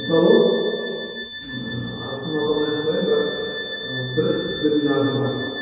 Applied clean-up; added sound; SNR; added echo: none; Bowed string instrument; 9 dB; reverberation time 2.2 s.